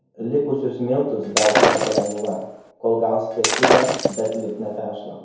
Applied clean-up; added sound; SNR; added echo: none; Shatter; -2 dB; reverberation time 0.9 s.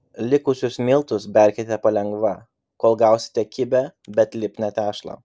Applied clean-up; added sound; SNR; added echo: none; none; none; none.